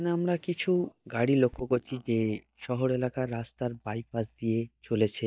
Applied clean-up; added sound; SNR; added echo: neural mask model DeepFilterNet 3.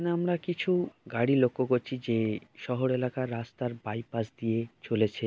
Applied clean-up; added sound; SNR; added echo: none; none; none; none.